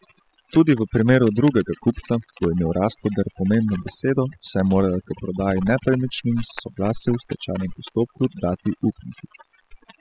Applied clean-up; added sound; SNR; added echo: classical method spectral subtraction.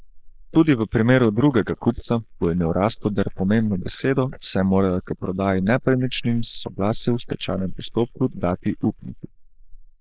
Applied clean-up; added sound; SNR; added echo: neural mask model Resemble Enhance denoiser.